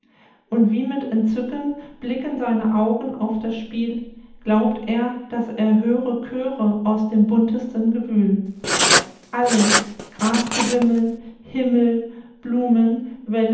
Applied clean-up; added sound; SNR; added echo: none; Writing; 1 dB; reverberation time 0.8 s.